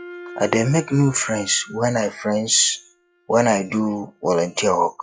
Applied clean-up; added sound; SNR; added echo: classical method log-MMSE.